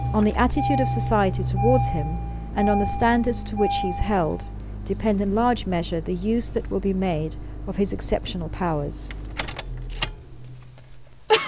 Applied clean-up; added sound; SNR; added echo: none; Engine starting; 3 dB; none.